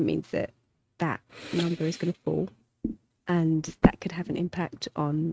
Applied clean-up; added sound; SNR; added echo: neural mask model RNNoise.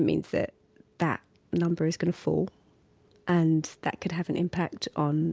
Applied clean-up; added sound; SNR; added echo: none; none; none; none.